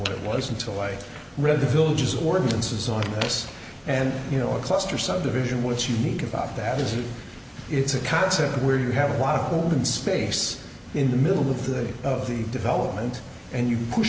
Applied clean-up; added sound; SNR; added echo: none; none; none; none.